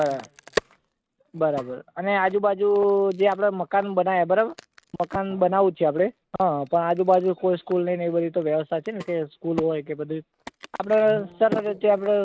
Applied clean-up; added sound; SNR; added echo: neural mask model RNNoise.